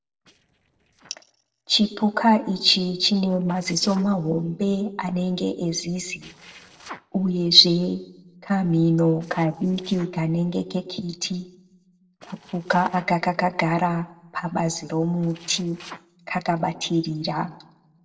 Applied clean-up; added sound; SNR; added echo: neural separator model SepFormer DNS4.